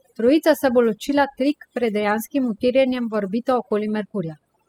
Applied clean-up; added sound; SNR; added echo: classical method spectral subtraction.